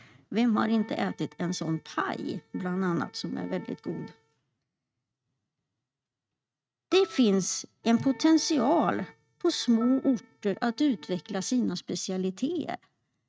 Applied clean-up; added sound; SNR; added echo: neural mask model RNNoise.